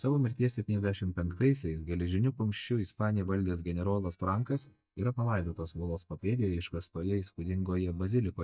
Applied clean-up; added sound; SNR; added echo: neural mask model DeepFilterNet 3.